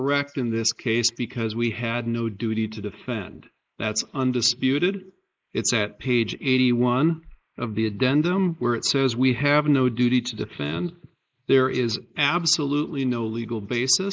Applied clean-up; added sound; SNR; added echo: neural mask model Resemble Enhance denoiser.